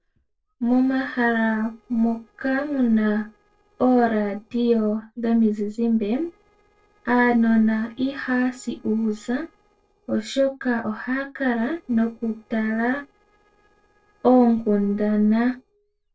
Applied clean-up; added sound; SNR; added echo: neural separator model SepFormer DNS4.